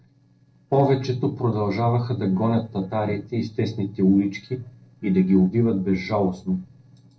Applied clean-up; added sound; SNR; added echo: neural separator model SepFormer DNS4.